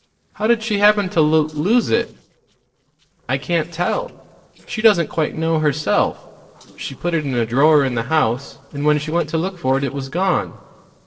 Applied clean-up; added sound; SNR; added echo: neural separator model SepFormer DNS4.